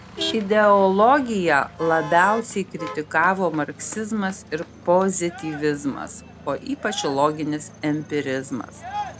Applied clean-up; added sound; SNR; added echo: none; Motor vehicle (road); 14 dB; none.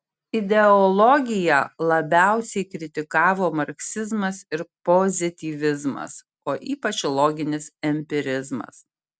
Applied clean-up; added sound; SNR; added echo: none; none; none; none.